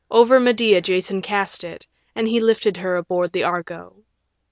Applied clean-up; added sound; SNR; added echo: none; none; none; none.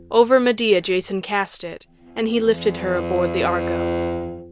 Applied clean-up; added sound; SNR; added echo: none; Bowed string instrument; 8 dB; none.